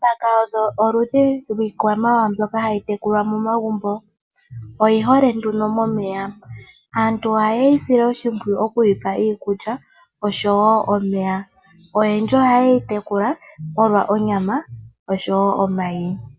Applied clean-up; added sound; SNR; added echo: none; none; none; none.